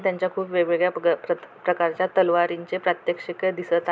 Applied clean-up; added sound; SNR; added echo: none; none; none; none.